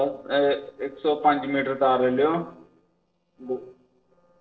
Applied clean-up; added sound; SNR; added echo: neural separator model SepFormer DNS4.